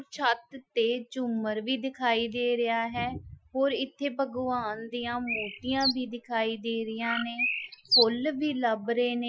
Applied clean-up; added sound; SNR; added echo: classical method Wiener filter.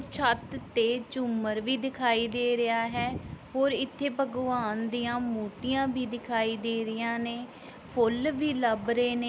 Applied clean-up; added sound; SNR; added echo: none; none; none; none.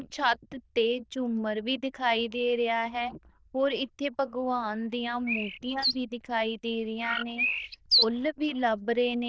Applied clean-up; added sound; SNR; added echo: neural diffusion model UNIVERSE++.